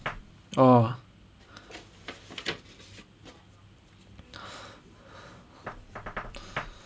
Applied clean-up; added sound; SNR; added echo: none; Knock; 14 dB; none.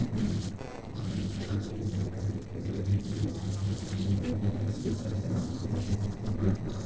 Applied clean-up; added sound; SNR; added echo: neural separator model SepFormer DNS4.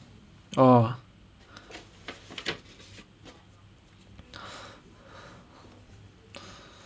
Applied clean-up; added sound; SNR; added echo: none; none; none; none.